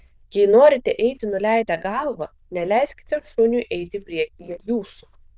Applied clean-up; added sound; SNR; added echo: neural diffusion model UNIVERSE++.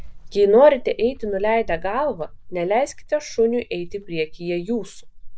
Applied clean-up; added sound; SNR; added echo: neural mask model DeepFilterNet 3.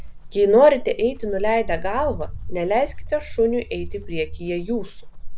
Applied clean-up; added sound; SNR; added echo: none; Walk, footsteps; 7 dB; none.